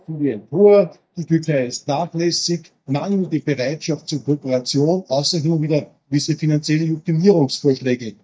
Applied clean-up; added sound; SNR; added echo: neural mask model DeepFilterNet 3.